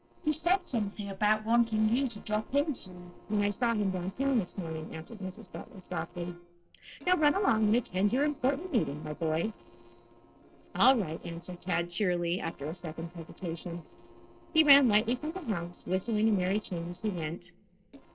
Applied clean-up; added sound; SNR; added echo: neural separator model SepFormer DNS4.